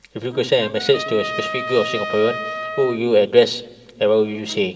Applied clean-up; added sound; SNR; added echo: none; Trumpet; 11 dB; reverberation time 2.3 s.